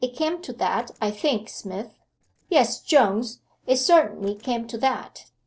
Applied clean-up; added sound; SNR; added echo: neural separator model SepFormer DNS4.